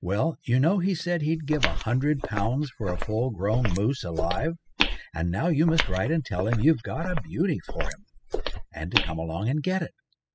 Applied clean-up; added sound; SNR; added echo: classical method spectral subtraction.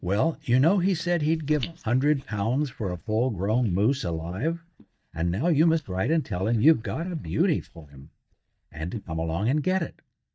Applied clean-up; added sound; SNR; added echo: neural mask model DeepFilterNet 3.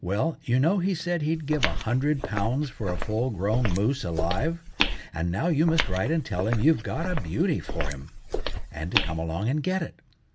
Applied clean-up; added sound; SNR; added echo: none; Walk, footsteps; 3 dB; none.